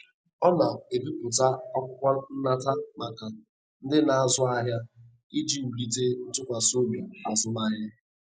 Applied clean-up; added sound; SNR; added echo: none; none; none; none.